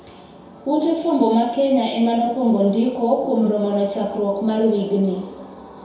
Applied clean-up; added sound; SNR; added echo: none; none; none; reverberation time 0.7 s.